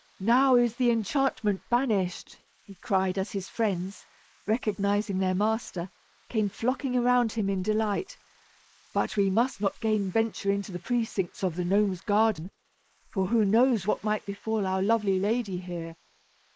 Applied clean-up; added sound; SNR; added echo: neural mask model Resemble Enhance denoiser.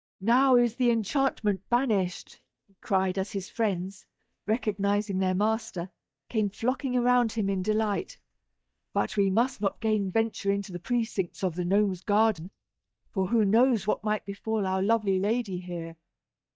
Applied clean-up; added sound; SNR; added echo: neural mask model DeepFilterNet 3.